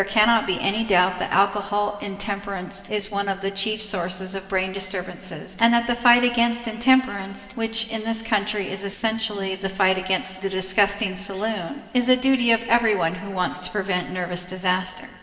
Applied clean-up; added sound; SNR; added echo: neural separator model SepFormer DNS4.